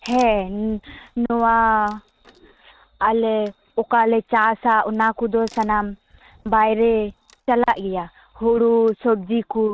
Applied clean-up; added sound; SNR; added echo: neural mask model RNNoise.